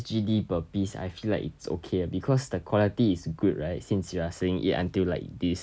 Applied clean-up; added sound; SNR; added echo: none; none; none; none.